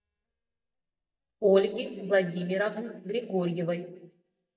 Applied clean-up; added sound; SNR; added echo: neural mask model DeepFilterNet 3.